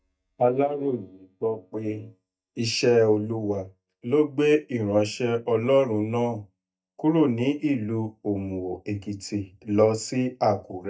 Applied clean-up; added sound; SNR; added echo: neural mask model DeepFilterNet 3.